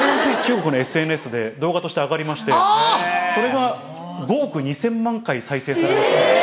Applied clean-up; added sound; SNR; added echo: none; none; none; none.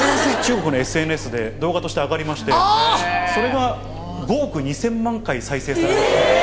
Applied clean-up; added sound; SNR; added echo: none; Engine; 13 dB; none.